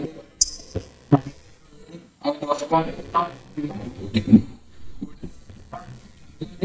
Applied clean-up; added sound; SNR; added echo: neural mask model DeepFilterNet 3.